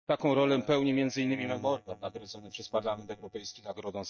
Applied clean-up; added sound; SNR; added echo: neural mask model DeepFilterNet 3.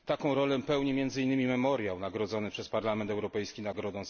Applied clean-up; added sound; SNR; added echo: none; none; none; none.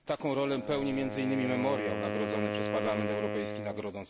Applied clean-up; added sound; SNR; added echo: none; Wind instrument, woodwind instrument; 3 dB; none.